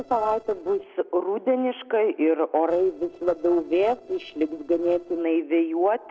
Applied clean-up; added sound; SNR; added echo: neural separator model SepFormer DNS4.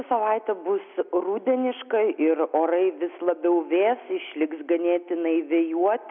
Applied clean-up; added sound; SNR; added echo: none; none; none; none.